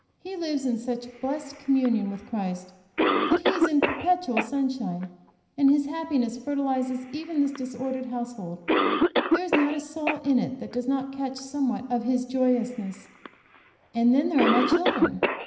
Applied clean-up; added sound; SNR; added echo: none; Cough; 3 dB; reverberation time 0.9 s.